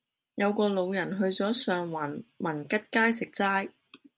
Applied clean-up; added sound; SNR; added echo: none; none; none; none.